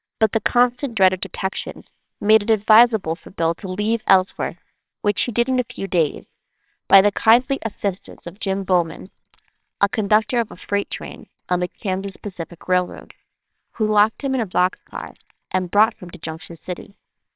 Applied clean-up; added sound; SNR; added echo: neural separator model SepFormer WHAMR!.